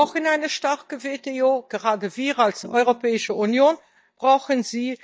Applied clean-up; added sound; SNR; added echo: neural mask model DeepFilterNet 3.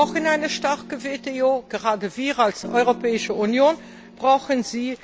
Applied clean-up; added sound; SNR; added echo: none; Piano; 16 dB; none.